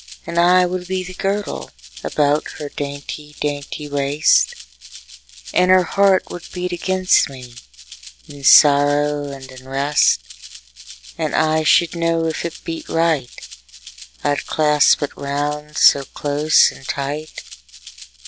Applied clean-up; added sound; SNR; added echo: none; Rattle (instrument); 18 dB; none.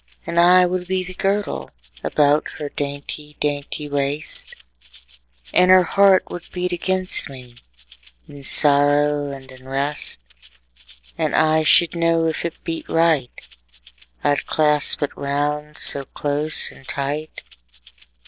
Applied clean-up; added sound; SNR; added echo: neural separator model SepFormer DNS4.